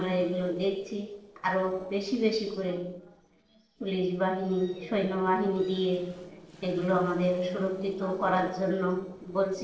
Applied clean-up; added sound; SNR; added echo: neural separator model SepFormer DNS4.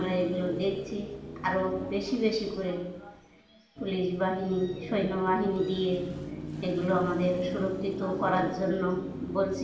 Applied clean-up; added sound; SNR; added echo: none; Car passing by / Traffic noise, roadway noise / Engine; 10 dB; reverberation time 0.8 s.